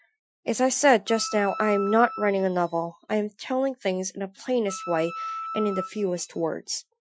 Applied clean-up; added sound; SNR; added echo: classical method Wiener filter.